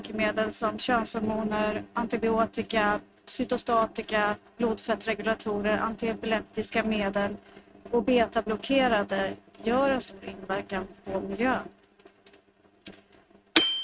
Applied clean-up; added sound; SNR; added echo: neural mask model RNNoise.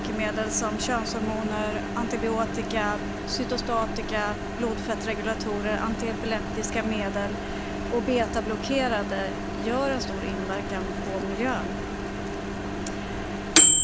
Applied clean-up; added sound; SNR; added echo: none; Microwave oven; -2 dB; none.